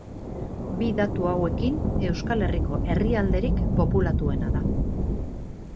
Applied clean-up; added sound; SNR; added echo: none; Thunder / Rain; -4 dB; none.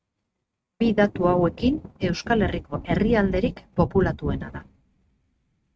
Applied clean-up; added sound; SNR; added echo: neural mask model RNNoise.